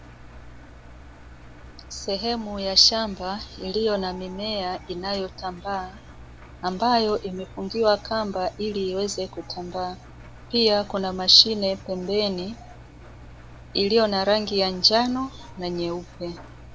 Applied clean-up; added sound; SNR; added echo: none; Engine; 18 dB; none.